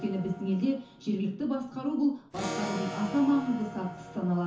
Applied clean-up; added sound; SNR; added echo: none; Electric guitar / Acoustic guitar; 11 dB; reverberation time 0.9 s.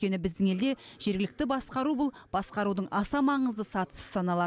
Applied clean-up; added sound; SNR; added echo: none; none; none; none.